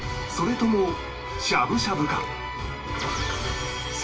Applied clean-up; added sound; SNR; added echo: none; Burping, eructation; 12 dB; reverberation time 0.2 s.